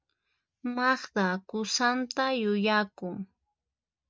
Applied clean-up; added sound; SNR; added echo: none; none; none; none.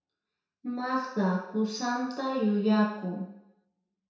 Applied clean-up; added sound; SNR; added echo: none; none; none; reverberation time 0.7 s.